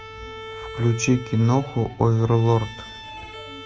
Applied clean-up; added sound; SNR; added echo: none; Bowed string instrument; 16 dB; none.